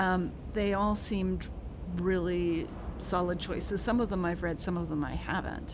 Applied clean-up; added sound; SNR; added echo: none; Subway, metro, underground / Train; 8 dB; none.